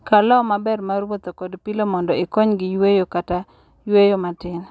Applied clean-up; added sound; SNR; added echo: none; none; none; none.